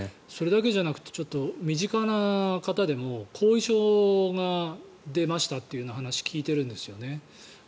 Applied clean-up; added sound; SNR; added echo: none; none; none; none.